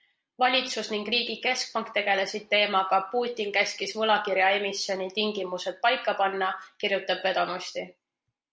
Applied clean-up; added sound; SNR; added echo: none; none; none; none.